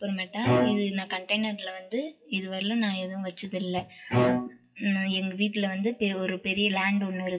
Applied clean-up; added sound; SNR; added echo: classical method WPE with log-MMSE.